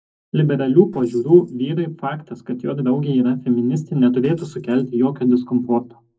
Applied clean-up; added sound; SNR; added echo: neural separator model SepFormer DNS4.